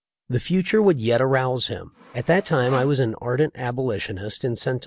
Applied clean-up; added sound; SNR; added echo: none; Sawing; 19 dB; none.